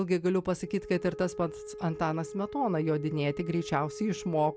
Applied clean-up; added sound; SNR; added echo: none; Wind instrument, woodwind instrument; 13 dB; none.